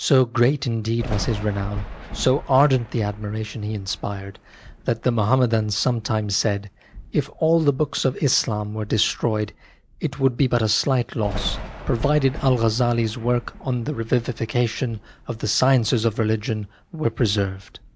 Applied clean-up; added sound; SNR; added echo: none; Thunder; 15 dB; none.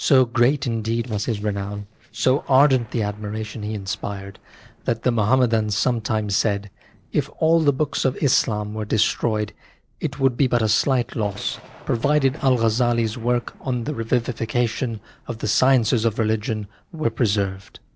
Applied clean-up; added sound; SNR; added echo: neural separator model SepFormer DNS4.